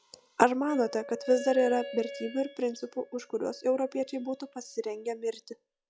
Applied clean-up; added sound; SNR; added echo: classical method log-MMSE.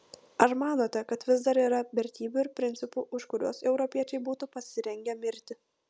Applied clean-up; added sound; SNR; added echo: none; none; none; none.